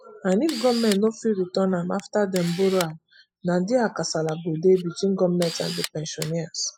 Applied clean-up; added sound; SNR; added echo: classical method spectral subtraction.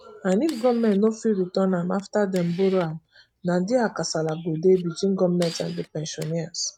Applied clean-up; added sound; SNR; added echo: neural mask model RNNoise.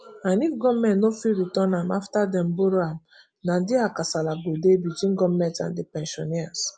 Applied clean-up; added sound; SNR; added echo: none; none; none; none.